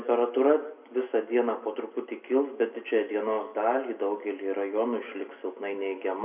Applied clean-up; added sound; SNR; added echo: none; none; none; reverberation time 0.7 s.